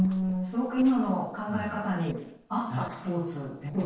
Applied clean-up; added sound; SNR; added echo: neural separator model SepFormer DNS4.